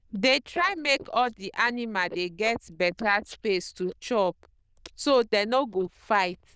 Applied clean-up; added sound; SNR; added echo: neural diffusion model UNIVERSE++.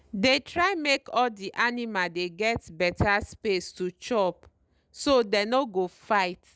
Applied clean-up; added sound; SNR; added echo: none; none; none; none.